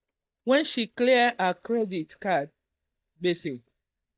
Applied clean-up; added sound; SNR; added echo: neural mask model DeepFilterNet 3.